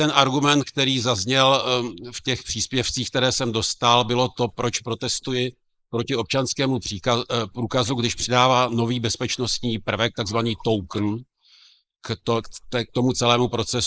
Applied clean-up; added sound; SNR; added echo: neural mask model Resemble Enhance denoiser.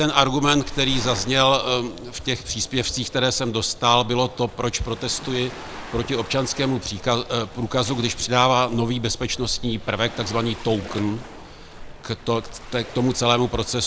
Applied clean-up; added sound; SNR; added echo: none; Waves, surf; 13 dB; none.